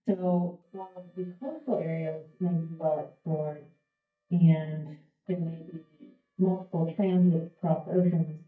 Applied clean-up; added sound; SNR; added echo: neural mask model DeepFilterNet 3.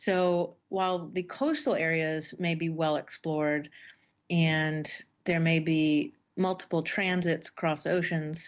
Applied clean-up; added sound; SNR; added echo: none; none; none; none.